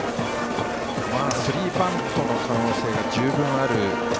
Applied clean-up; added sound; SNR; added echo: none; Mechanisms; 11 dB; none.